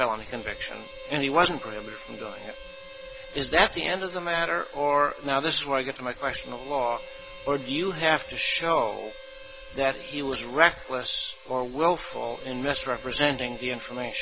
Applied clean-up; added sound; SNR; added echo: none; Harmonica; 16 dB; none.